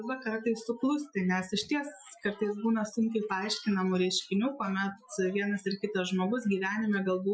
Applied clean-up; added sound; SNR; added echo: classical method Wiener filter.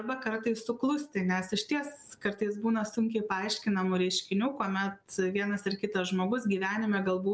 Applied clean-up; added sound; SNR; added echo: none; none; none; none.